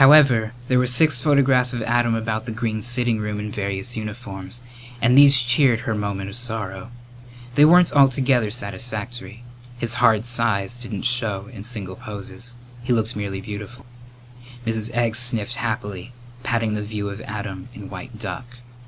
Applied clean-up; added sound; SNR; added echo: none; none; none; none.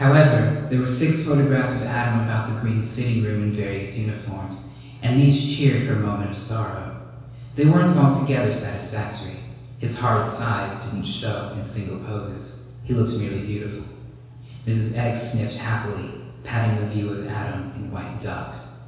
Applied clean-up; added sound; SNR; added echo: none; none; none; reverberation time 1.2 s.